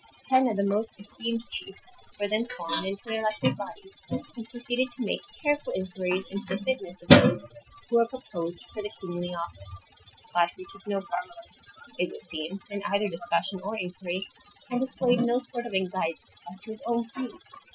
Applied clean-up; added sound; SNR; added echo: classical method Wiener filter.